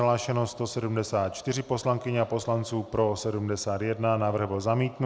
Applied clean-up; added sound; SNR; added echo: none; none; none; none.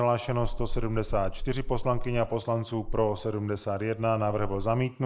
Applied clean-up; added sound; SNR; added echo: neural mask model Resemble Enhance denoiser.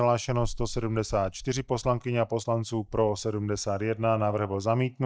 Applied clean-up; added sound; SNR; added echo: neural mask model DeepFilterNet 3.